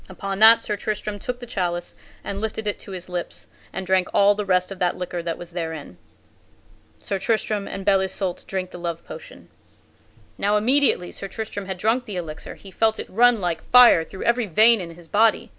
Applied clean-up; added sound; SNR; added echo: none; none; none; none.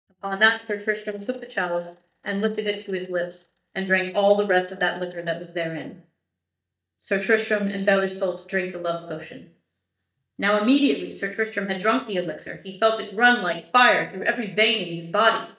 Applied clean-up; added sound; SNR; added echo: neural mask model DeepFilterNet 3.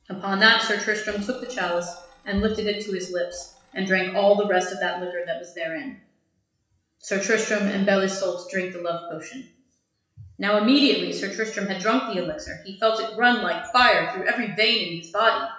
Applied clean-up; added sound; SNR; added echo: classical method WPE with log-MMSE.